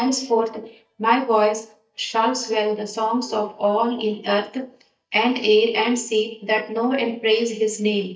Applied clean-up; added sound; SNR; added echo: neural mask model DeepFilterNet 3.